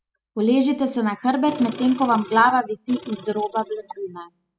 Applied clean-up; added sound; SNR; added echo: classical method spectral subtraction.